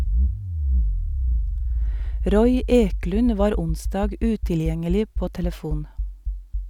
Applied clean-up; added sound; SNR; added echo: none; Accelerating, revving, vroom; 0 dB; none.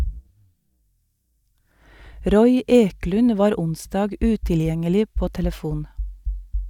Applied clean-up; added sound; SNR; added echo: neural mask model DeepFilterNet 3.